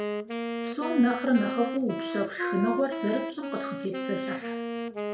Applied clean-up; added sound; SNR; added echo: none; Wind instrument, woodwind instrument; 4 dB; reverberation time 0.5 s.